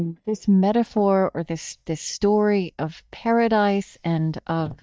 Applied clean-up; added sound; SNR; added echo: neural mask model DeepFilterNet 3.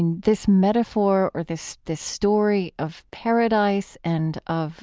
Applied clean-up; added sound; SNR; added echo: none; none; none; none.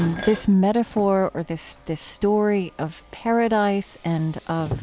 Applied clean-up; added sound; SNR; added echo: none; Car + Dishes, pots, and pans; 16 dB; none.